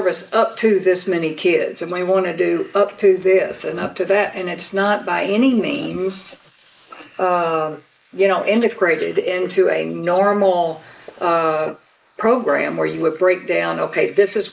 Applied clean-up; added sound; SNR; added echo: neural mask model Resemble Enhance denoiser.